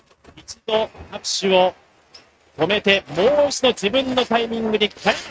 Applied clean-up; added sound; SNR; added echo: neural mask model RNNoise.